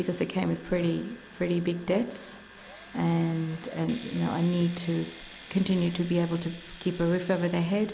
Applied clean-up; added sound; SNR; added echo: none; Domestic sounds, home sounds + Drill; 18 dB; none.